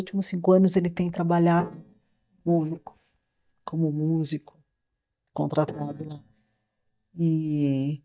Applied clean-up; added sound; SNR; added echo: neural mask model DeepFilterNet 3.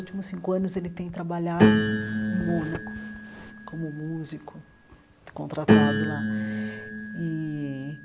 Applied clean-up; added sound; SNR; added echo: none; Piano; -5 dB; none.